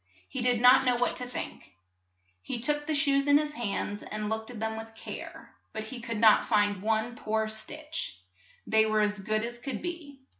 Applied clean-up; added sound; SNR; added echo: none; Rattle (instrument); 18 dB; none.